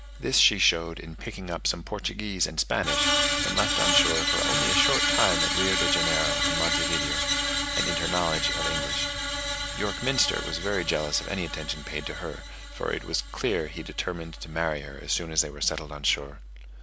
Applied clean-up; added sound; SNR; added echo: none; Screech; 0 dB; none.